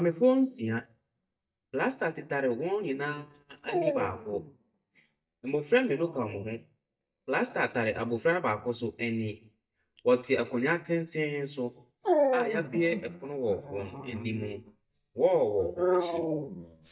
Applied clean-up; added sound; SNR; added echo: neural mask model DeepFilterNet 3.